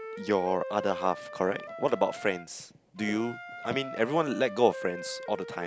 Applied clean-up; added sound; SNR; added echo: none; Wind instrument, woodwind instrument; 11 dB; none.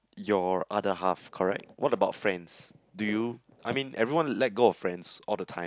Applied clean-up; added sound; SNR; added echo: none; none; none; none.